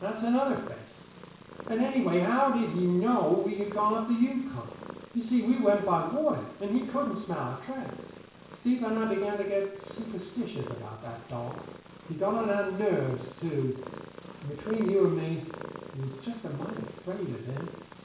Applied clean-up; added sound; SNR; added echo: none; Purr; 15 dB; reverberation time 0.7 s.